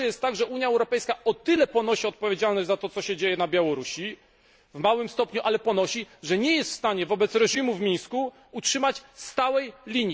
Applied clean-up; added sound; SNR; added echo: none; none; none; none.